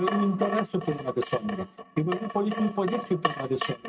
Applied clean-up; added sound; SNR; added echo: neural mask model RNNoise.